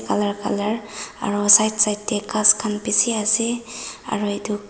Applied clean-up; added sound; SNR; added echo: none; none; none; none.